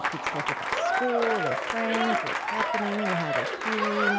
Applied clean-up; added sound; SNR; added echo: none; Applause / Crowd; -4 dB; none.